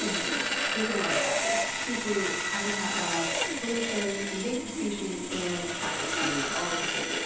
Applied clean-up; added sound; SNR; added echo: none; Sawing; -3 dB; reverberation time 0.8 s.